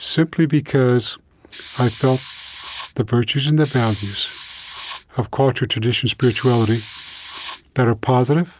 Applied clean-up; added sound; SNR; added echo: none; Hiss; 17 dB; none.